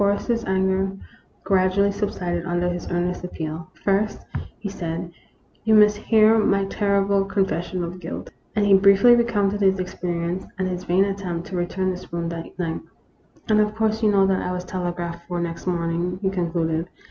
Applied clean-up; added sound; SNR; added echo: none; none; none; none.